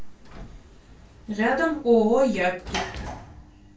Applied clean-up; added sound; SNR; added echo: none; Sliding door / Slam; 14 dB; reverberation time 0.2 s.